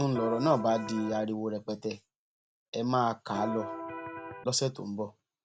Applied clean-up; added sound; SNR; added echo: none; Electric guitar; 7 dB; none.